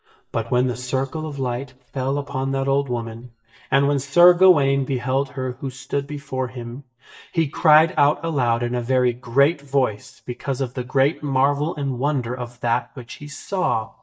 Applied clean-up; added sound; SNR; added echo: neural mask model DeepFilterNet 3.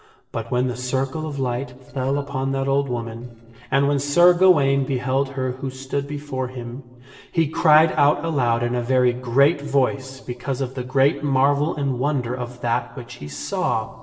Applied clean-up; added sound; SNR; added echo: neural separator model SepFormer DNS4.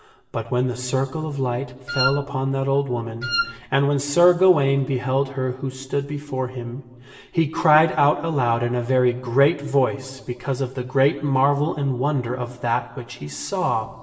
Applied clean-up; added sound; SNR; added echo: none; Wind instrument, woodwind instrument; 5 dB; reverberation time 1.2 s.